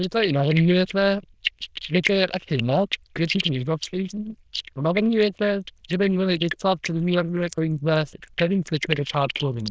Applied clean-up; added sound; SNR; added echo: neural diffusion model UNIVERSE++.